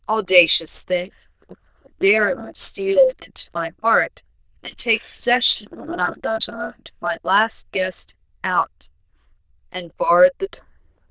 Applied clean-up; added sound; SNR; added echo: neural diffusion model UNIVERSE++.